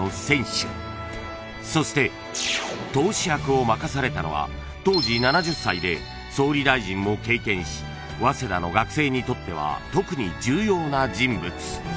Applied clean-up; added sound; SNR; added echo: none; none; none; none.